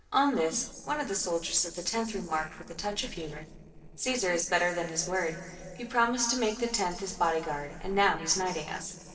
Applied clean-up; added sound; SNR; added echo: neural separator model SepFormer DNS4.